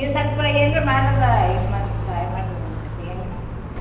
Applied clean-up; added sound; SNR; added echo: none; Car; -1 dB; reverberation time 1.0 s.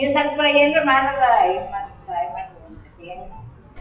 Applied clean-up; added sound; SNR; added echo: classical method WPE with log-MMSE.